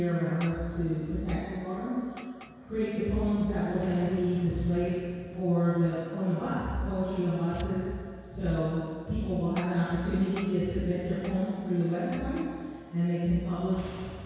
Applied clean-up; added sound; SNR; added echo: none; Boom; 19 dB; reverberation time 2.0 s.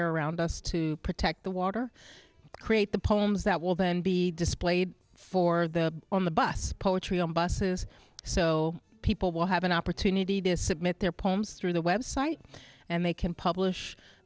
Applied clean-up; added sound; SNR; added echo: none; none; none; none.